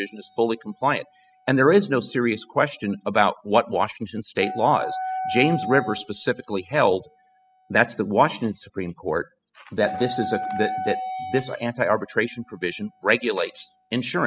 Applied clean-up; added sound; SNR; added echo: classical method spectral subtraction.